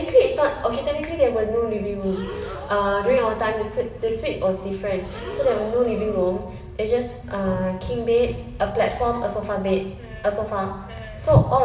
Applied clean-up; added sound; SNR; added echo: none; Breathing; 13 dB; reverberation time 1.1 s.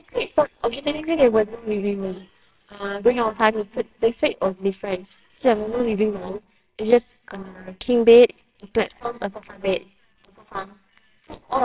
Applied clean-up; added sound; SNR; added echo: neural separator model SepFormer WHAMR!.